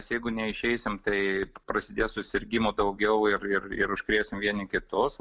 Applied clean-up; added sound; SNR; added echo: none; none; none; none.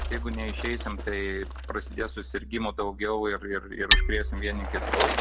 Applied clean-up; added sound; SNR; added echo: none; Bicycle + Hammer; -2 dB; none.